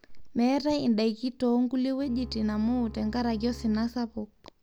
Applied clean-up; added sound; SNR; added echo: none; Bowed string instrument; 15 dB; none.